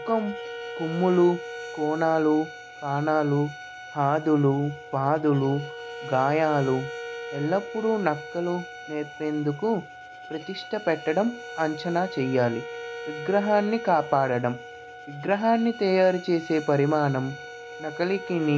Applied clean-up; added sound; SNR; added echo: none; Bowed string instrument + Wind instrument, woodwind instrument; 12 dB; none.